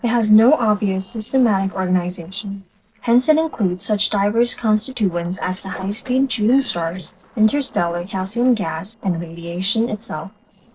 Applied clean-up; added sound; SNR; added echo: neural separator model SepFormer DNS4.